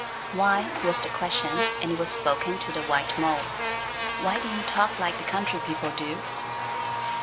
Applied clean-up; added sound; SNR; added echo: none; Buzz; 1 dB; none.